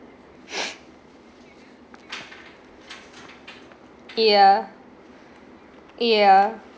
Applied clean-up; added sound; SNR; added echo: none; none; none; none.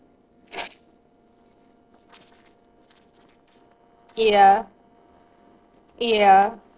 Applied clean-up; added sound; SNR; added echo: neural separator model SepFormer DNS4.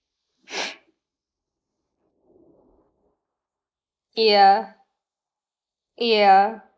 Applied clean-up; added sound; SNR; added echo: neural mask model Resemble Enhance denoiser.